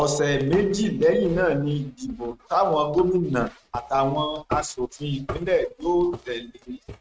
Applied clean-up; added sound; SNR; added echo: neural mask model RNNoise.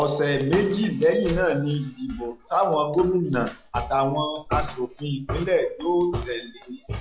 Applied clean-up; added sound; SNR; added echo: classical method log-MMSE.